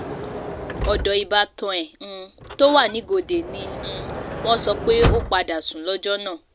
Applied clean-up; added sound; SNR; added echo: none; Sliding door / Motor vehicle (road); 7 dB; none.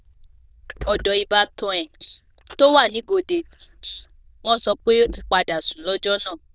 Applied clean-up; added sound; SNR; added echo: neural diffusion model UNIVERSE++.